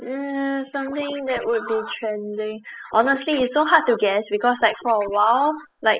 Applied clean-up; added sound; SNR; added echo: classical method spectral subtraction.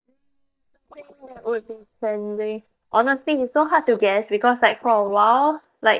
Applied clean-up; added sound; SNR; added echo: neural mask model DeepFilterNet 3.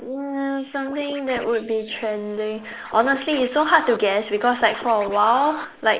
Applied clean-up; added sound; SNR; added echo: neural mask model Resemble Enhance denoiser.